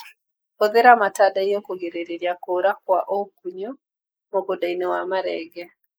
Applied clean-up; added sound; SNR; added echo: neural mask model Resemble Enhance denoiser.